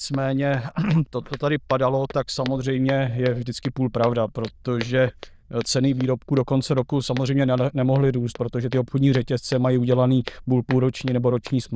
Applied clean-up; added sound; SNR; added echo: neural diffusion model UNIVERSE++.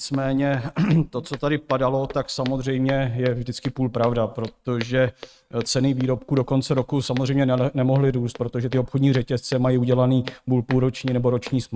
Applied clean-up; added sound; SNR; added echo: neural mask model RNNoise.